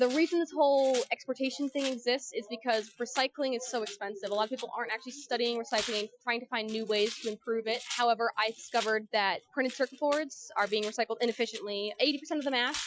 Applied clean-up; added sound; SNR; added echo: classical method Wiener filter.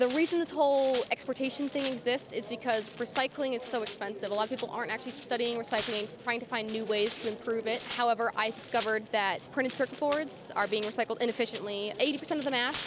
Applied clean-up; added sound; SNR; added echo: none; Tearing; 14 dB; none.